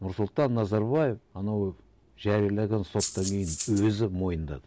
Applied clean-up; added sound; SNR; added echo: none; Rattle (instrument); 8 dB; none.